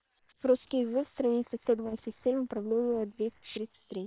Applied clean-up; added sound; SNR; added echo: neural separator model SepFormer WHAM!.